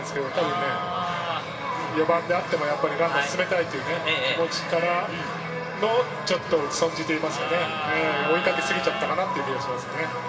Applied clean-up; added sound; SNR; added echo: none; none; none; reverberation time 1.7 s.